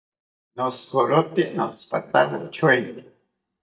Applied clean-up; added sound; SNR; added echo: neural mask model DeepFilterNet 3.